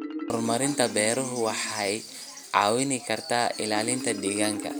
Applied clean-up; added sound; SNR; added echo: none; Marimba, xylophone; 10 dB; none.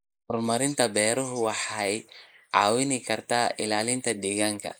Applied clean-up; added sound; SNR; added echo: neural mask model Resemble Enhance denoiser.